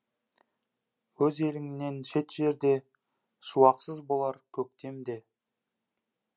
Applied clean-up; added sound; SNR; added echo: none; none; none; none.